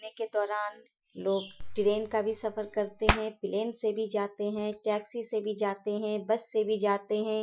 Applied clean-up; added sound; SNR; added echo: classical method Wiener filter.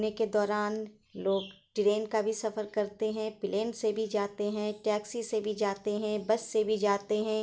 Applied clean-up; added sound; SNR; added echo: none; none; none; none.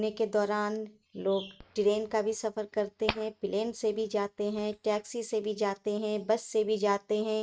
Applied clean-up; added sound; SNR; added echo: neural mask model RNNoise.